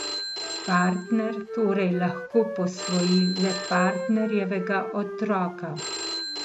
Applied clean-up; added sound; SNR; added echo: none; Wind instrument, woodwind instrument + Telephone; 7 dB; none.